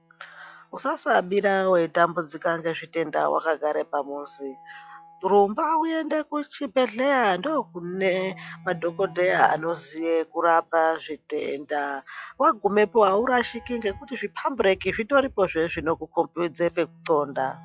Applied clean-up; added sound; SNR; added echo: classical method log-MMSE.